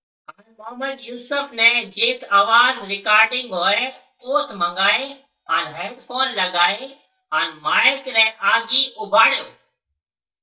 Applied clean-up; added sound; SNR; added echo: neural mask model DeepFilterNet 3.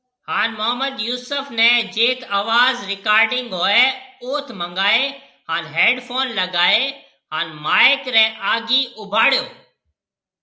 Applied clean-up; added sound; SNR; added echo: none; none; none; none.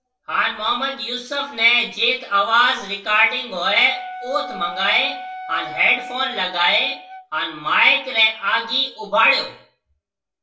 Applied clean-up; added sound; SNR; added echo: none; Wind instrument, woodwind instrument; 12 dB; reverberation time 0.2 s.